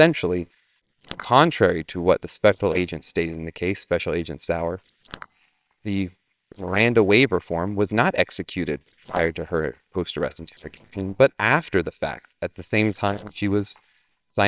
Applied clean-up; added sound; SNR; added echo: neural separator model SepFormer WHAMR!.